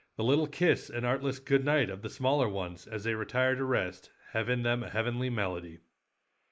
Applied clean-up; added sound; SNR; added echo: neural mask model Resemble Enhance denoiser.